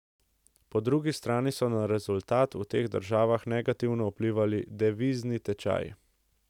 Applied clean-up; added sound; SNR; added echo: none; none; none; none.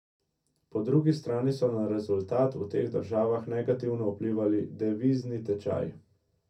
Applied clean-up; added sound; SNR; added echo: none; none; none; reverberation time 0.3 s.